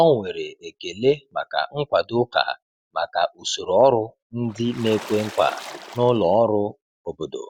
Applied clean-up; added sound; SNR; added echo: none; Water / Splash, splatter; 15 dB; none.